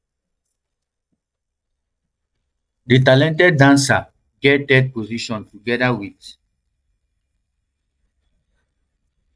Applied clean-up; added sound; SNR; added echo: neural mask model DeepFilterNet 3.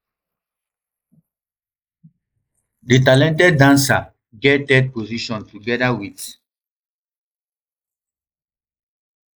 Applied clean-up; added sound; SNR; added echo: neural mask model Resemble Enhance denoiser.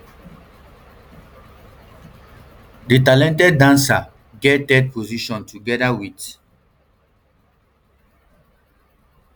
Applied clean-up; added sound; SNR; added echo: none; none; none; none.